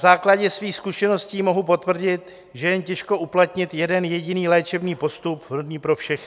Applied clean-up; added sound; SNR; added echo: none; none; none; none.